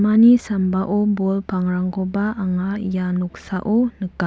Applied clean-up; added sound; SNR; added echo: none; none; none; none.